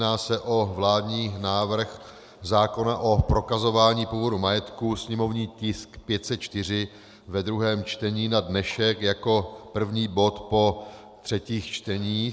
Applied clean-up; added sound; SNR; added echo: none; none; none; none.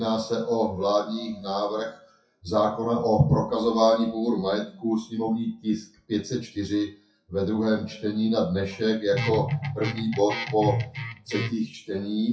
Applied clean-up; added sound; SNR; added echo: classical method WPE with log-MMSE.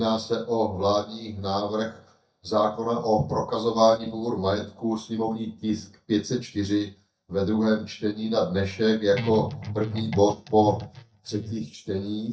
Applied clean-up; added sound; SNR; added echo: neural mask model DeepFilterNet 3.